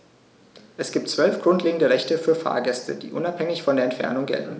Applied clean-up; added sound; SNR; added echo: none; none; none; none.